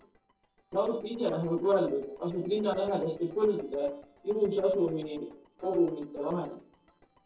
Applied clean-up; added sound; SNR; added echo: neural separator model SepFormer DNS4.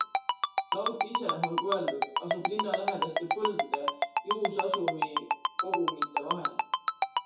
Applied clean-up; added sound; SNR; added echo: none; Ringtone; -4 dB; reverberation time 0.6 s.